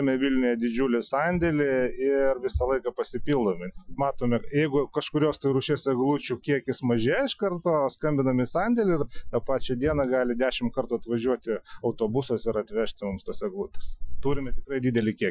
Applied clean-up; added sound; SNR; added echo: classical method Wiener filter.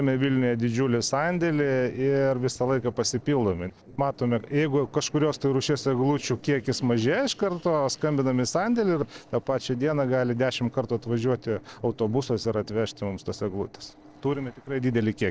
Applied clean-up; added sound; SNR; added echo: neural separator model SepFormer DNS4.